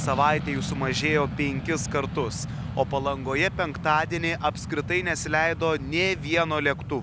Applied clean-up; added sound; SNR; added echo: none; none; none; none.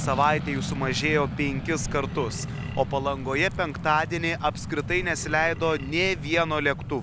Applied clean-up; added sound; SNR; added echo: none; Crackle + Burping, eructation; 17 dB; none.